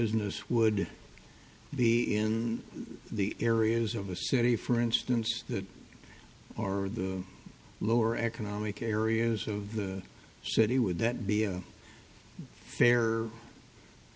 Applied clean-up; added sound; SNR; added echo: none; none; none; none.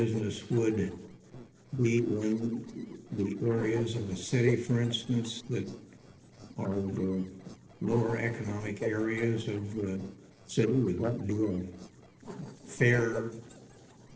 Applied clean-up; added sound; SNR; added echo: neural separator model SepFormer DNS4.